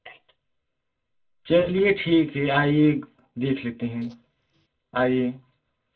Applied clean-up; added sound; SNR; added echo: neural separator model SepFormer DNS4.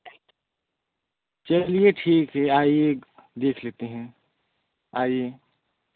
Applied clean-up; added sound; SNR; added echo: none; none; none; none.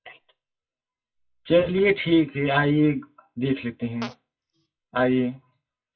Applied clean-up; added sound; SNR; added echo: classical method WPE with log-MMSE.